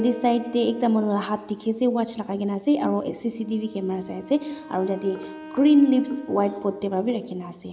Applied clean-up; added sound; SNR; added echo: none; Wind instrument, woodwind instrument; 19 dB; none.